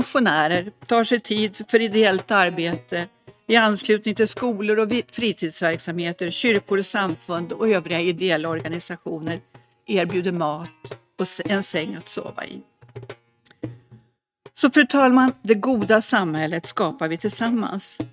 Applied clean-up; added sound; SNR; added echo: neural mask model RNNoise.